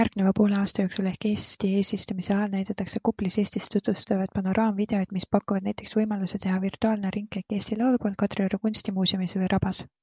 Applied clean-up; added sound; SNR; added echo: none; none; none; none.